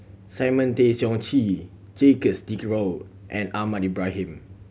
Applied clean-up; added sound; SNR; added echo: none; none; none; none.